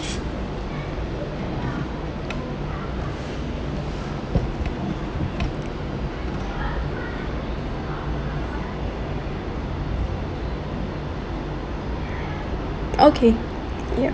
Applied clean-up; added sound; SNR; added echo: none; none; none; none.